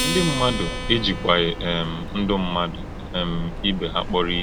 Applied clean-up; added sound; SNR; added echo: none; Train + Acoustic guitar; 5 dB; none.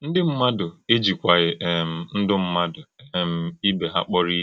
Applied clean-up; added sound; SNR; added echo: none; none; none; none.